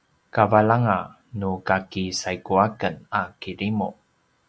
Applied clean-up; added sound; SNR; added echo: none; none; none; none.